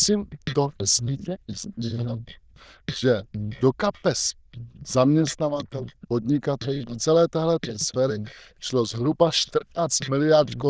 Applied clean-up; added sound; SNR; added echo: neural diffusion model UNIVERSE++.